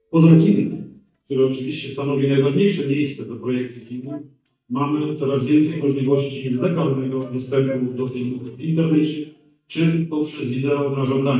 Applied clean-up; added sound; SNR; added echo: neural mask model DeepFilterNet 3.